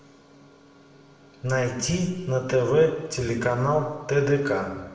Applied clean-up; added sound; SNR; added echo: none; none; none; reverberation time 1.0 s.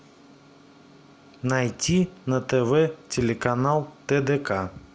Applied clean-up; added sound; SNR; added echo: none; none; none; none.